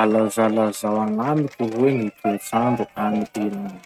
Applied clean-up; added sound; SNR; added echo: neural mask model RNNoise.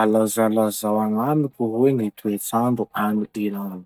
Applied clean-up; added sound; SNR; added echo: neural mask model DeepFilterNet 3.